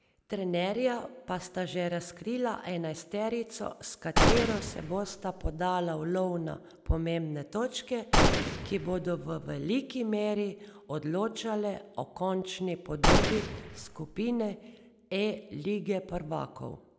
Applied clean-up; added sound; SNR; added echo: none; Gunshot, gunfire; -5 dB; none.